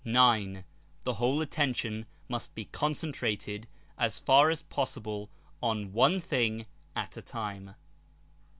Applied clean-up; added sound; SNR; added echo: none; none; none; none.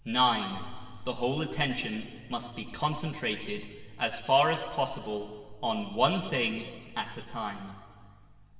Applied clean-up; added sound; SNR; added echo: none; none; none; reverberation time 2.1 s.